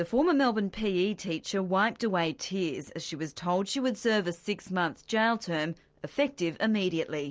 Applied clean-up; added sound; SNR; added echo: none; none; none; none.